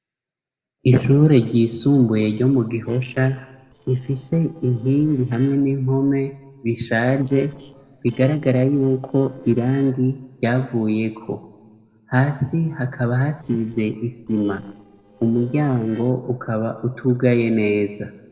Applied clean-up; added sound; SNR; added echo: neural separator model SepFormer DNS4.